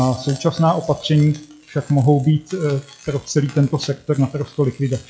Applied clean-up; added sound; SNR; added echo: classical method log-MMSE.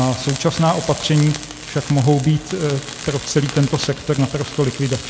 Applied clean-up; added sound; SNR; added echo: none; Tools; 13 dB; none.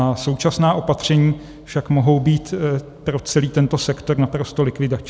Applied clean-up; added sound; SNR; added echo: none; none; none; none.